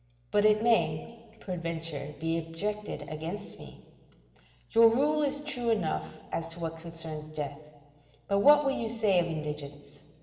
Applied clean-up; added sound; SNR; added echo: none; none; none; reverberation time 2.5 s.